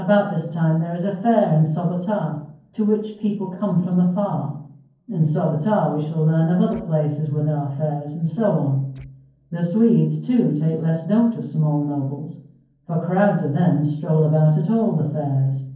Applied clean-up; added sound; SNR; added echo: neural separator model SepFormer DNS4.